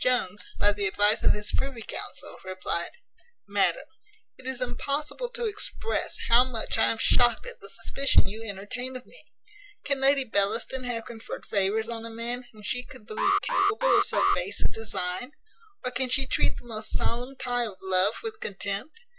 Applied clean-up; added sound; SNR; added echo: none; Alarm; 4 dB; none.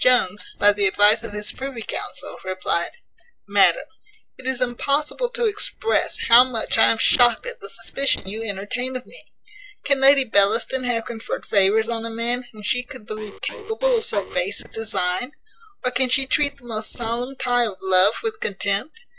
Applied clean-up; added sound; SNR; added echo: neural separator model SepFormer DNS4.